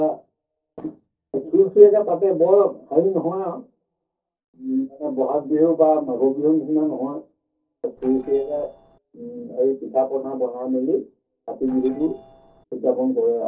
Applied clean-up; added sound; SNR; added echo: neural separator model SepFormer DNS4.